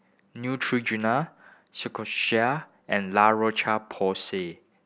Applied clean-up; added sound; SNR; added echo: none; none; none; none.